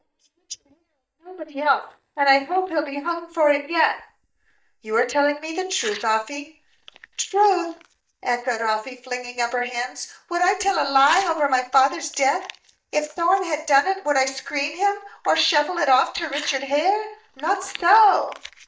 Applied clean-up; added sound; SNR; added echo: neural mask model DeepFilterNet 3.